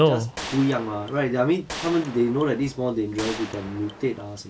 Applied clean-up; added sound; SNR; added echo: none; Gunshot, gunfire; 14 dB; none.